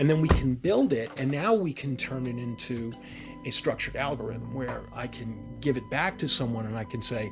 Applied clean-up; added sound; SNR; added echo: none; Slam / Engine starting; 9 dB; none.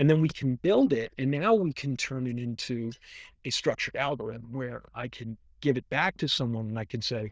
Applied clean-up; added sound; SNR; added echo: neural diffusion model UNIVERSE++.